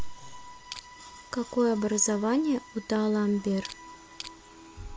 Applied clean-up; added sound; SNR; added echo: none; Crushing; 15 dB; none.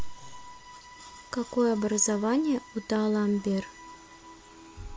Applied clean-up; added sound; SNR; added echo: none; none; none; none.